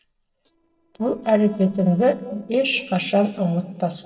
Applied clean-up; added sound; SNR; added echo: neural separator model SepFormer DNS4.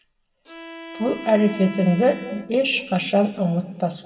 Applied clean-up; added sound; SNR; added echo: none; Bowed string instrument; 16 dB; reverberation time 2.1 s.